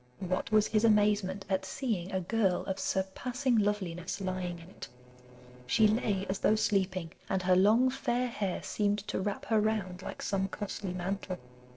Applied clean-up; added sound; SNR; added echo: neural separator model SepFormer DNS4.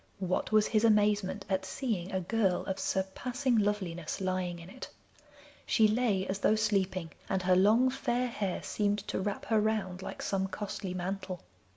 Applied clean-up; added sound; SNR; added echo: none; none; none; none.